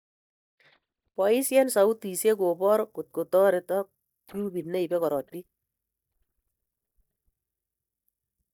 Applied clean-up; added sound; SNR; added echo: neural mask model DeepFilterNet 3.